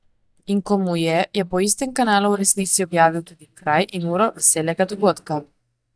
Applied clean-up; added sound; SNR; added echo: neural mask model DeepFilterNet 3.